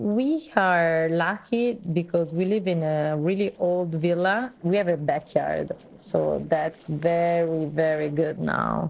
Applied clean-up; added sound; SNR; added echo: neural separator model SepFormer DNS4.